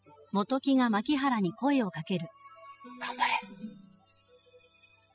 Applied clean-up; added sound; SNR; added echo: classical method spectral subtraction.